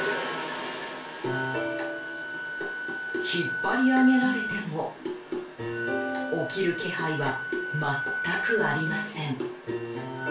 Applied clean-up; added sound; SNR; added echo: none; Wind instrument, woodwind instrument; 5 dB; reverberation time 0.3 s.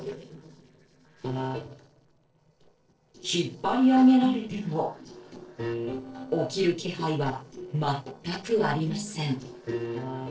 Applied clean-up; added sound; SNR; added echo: neural separator model SepFormer DNS4.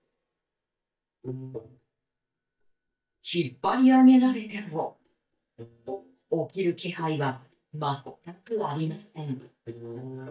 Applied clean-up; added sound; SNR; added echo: neural mask model DeepFilterNet 3.